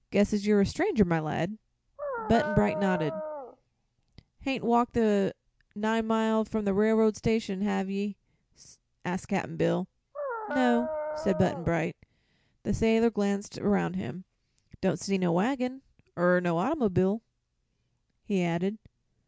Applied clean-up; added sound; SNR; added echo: none; Dog; 5 dB; none.